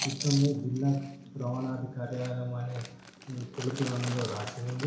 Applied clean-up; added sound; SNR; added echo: none; Chewing, mastication; 11 dB; reverberation time 0.7 s.